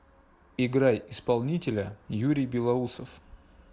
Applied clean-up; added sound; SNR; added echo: none; none; none; none.